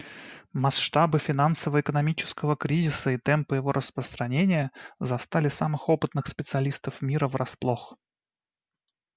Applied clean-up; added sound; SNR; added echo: none; none; none; none.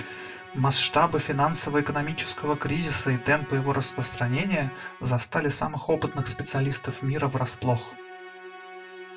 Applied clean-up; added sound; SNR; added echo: none; Musical instrument; 15 dB; reverberation time 0.1 s.